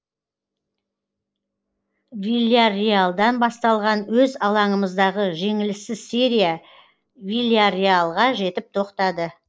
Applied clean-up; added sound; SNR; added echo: neural mask model Resemble Enhance denoiser.